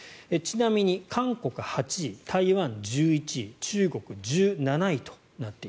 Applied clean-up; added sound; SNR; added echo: none; none; none; none.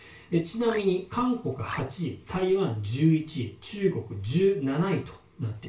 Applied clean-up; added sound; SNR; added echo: none; Marimba, xylophone; 12 dB; reverberation time 0.2 s.